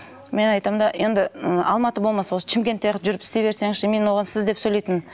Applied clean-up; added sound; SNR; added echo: none; none; none; none.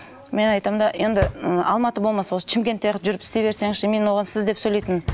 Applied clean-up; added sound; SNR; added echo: none; Drawer open or close; 14 dB; none.